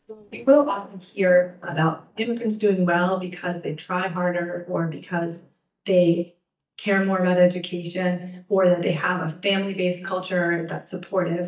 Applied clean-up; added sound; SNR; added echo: neural mask model DeepFilterNet 3.